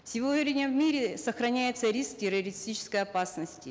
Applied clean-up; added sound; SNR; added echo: none; none; none; none.